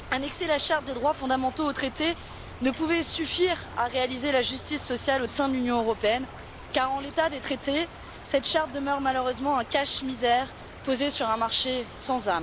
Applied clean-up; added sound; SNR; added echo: none; Stream / Trickle, dribble; 15 dB; none.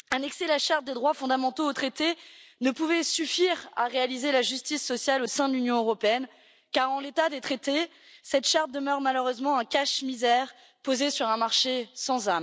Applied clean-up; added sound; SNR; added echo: none; none; none; none.